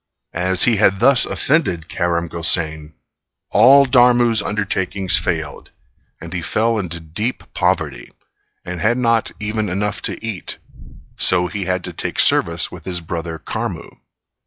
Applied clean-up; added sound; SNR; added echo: classical method log-MMSE.